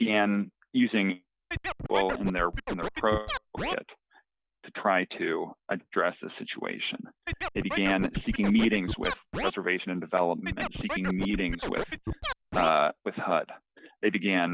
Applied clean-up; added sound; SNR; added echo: none; Scratching (performance technique); 5 dB; none.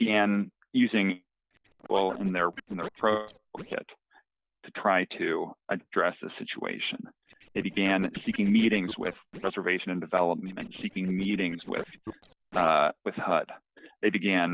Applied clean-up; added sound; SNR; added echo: neural separator model SepFormer DNS4.